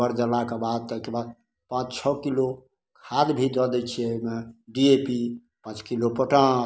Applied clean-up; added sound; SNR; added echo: none; none; none; none.